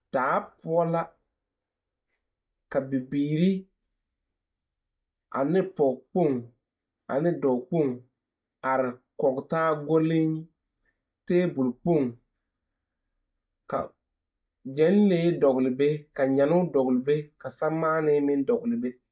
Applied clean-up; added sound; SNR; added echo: neural mask model DeepFilterNet 3.